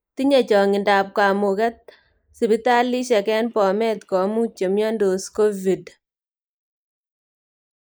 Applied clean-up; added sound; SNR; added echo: neural mask model Resemble Enhance denoiser.